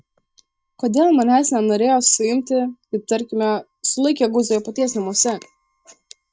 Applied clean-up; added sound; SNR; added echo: neural mask model DeepFilterNet 3.